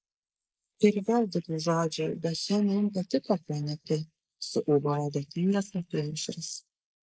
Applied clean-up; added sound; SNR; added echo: neural mask model Resemble Enhance denoiser.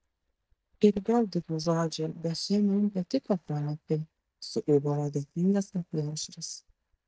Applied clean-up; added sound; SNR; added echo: neural mask model DeepFilterNet 3.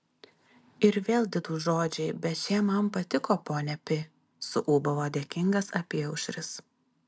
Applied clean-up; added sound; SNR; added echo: none; none; none; none.